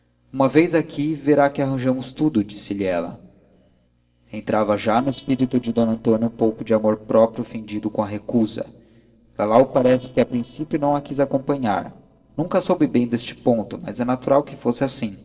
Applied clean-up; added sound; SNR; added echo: neural separator model SepFormer DNS4.